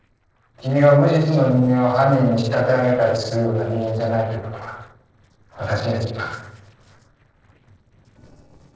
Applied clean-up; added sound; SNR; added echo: neural separator model SepFormer DNS4.